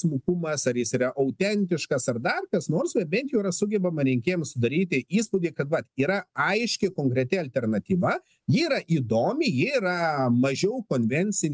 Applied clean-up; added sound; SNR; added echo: none; none; none; none.